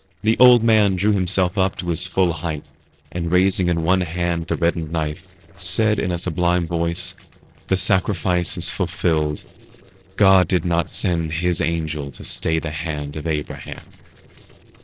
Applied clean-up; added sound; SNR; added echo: neural separator model SepFormer DNS4.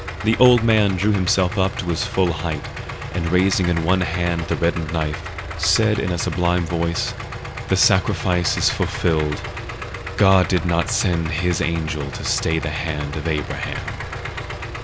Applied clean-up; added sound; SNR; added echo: none; Idling; 8 dB; none.